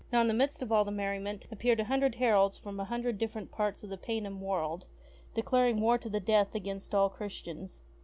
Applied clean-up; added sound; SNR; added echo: none; none; none; none.